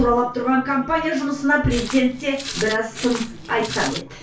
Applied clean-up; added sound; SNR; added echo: none; Walk, footsteps; 10 dB; reverberation time 0.3 s.